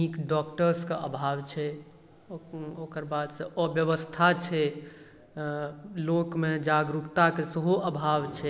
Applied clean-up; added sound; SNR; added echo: none; none; none; none.